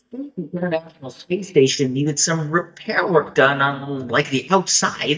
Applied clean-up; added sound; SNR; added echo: neural mask model DeepFilterNet 3.